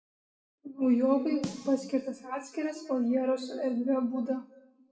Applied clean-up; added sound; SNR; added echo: classical method WPE with log-MMSE.